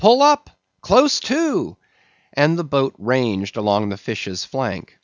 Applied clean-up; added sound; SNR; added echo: none; none; none; none.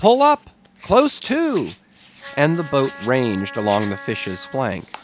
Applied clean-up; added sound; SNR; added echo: none; Wind instrument, woodwind instrument + Hands; 16 dB; none.